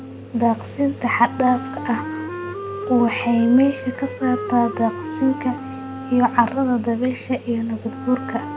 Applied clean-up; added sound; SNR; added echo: none; Wind instrument, woodwind instrument; 11 dB; none.